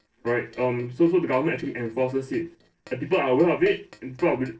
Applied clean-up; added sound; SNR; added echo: neural separator model SepFormer DNS4.